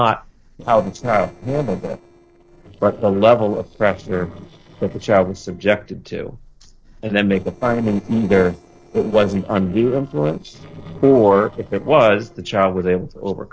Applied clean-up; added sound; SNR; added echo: neural separator model SepFormer DNS4.